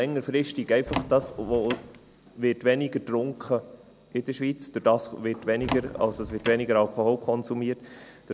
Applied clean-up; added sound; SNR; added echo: none; Door; 8 dB; none.